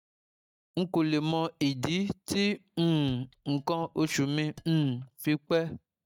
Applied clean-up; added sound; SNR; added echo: neural mask model DeepFilterNet 3.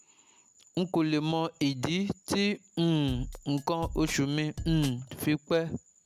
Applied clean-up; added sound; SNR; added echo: none; Drum kit; 10 dB; none.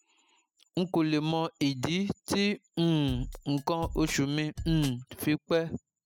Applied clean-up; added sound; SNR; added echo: classical method spectral subtraction.